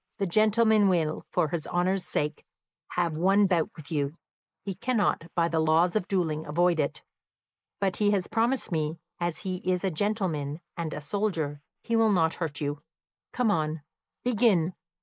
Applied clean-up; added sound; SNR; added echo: neural mask model Resemble Enhance denoiser.